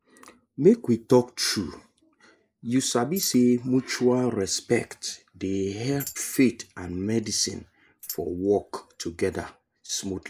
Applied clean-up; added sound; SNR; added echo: neural mask model Resemble Enhance denoiser.